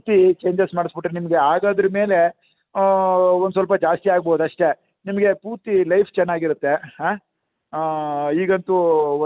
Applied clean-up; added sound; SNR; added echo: none; none; none; none.